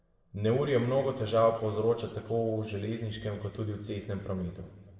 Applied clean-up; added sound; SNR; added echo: none; none; none; reverberation time 1.9 s.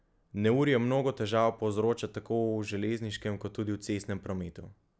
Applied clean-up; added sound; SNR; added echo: none; none; none; none.